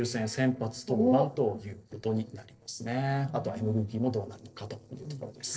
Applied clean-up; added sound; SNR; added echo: neural separator model SepFormer DNS4.